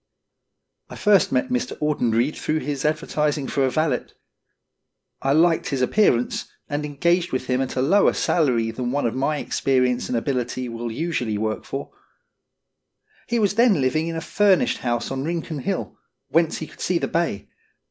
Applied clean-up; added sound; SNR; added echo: none; none; none; none.